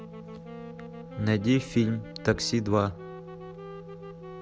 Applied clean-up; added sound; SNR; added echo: none; Wind instrument, woodwind instrument + Wind instrument, woodwind instrument; 12 dB; none.